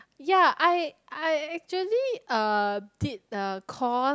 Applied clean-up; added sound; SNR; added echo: none; none; none; none.